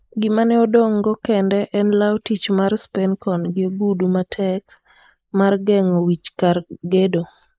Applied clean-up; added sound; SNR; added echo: neural mask model Resemble Enhance denoiser.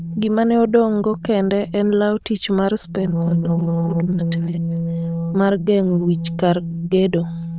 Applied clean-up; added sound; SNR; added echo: neural diffusion model UNIVERSE++.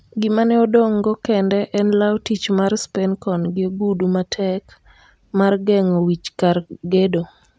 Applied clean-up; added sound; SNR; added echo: none; none; none; none.